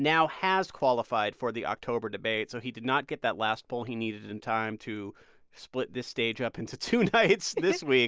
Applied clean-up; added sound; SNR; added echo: none; none; none; none.